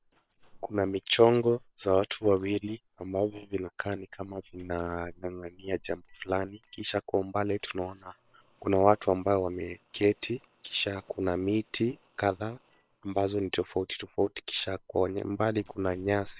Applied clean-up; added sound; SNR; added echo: neural separator model SepFormer WHAM!.